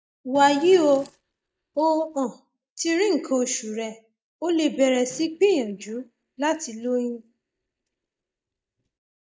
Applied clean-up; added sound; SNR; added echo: neural mask model DeepFilterNet 3.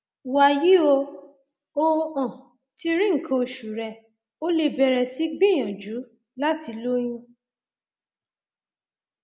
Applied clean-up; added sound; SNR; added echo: none; none; none; none.